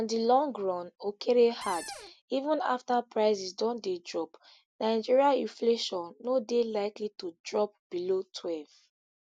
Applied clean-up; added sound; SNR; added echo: none; Cupboard open or close; 13 dB; none.